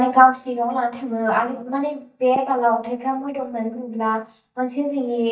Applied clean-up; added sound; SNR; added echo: neural mask model DeepFilterNet 3.